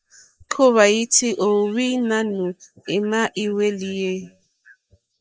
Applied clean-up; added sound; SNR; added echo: neural mask model Resemble Enhance denoiser.